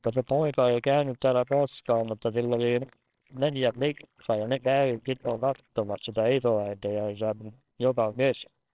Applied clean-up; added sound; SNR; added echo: neural separator model SepFormer WHAMR!.